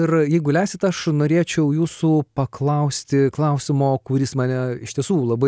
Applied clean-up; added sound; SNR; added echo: none; none; none; none.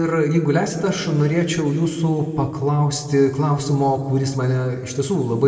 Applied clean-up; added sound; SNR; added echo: none; none; none; reverberation time 1.8 s.